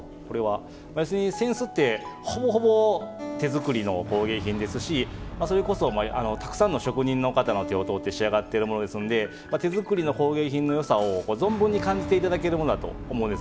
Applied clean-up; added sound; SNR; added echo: none; Boom + Acoustic guitar; 13 dB; none.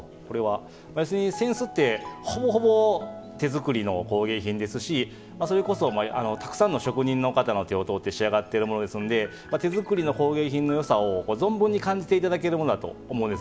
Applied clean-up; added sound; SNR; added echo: none; none; none; none.